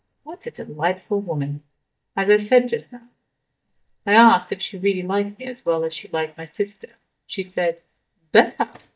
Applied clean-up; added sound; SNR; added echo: neural mask model DeepFilterNet 3.